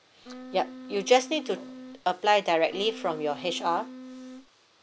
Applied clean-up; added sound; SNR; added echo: none; Wind instrument, woodwind instrument; 14 dB; none.